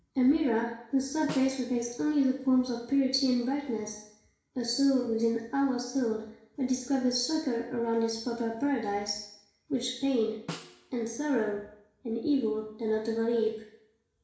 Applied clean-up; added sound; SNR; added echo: none; Snare drum; 18 dB; reverberation time 0.7 s.